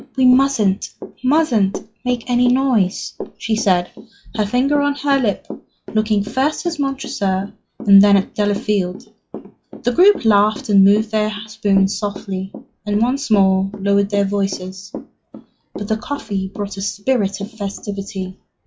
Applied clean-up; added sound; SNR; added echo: classical method log-MMSE.